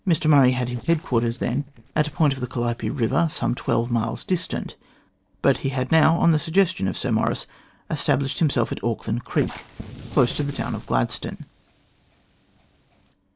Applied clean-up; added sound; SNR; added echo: neural separator model SepFormer DNS4.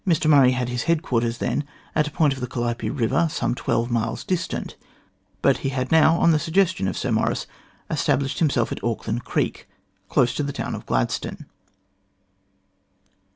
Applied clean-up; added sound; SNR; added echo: none; none; none; none.